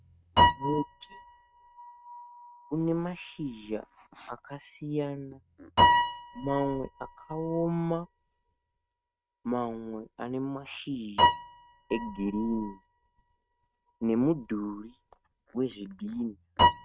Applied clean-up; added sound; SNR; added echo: neural mask model RNNoise.